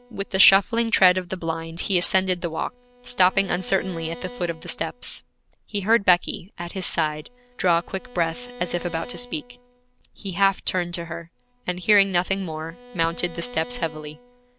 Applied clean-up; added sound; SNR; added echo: none; Bowed string instrument; 20 dB; none.